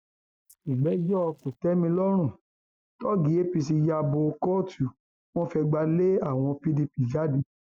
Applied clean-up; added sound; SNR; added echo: neural mask model DeepFilterNet 3.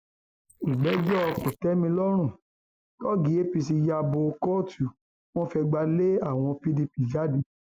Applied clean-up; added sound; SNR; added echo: neural mask model Resemble Enhance denoiser.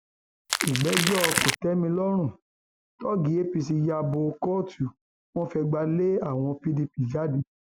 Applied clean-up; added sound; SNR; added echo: none; Crackle; -1 dB; none.